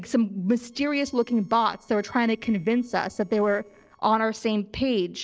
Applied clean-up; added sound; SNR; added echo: neural separator model SepFormer DNS4.